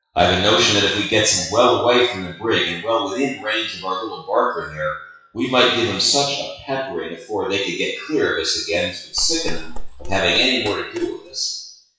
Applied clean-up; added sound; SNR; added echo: classical method WPE with log-MMSE.